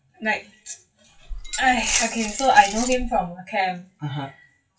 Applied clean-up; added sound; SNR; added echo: classical method WPE with log-MMSE.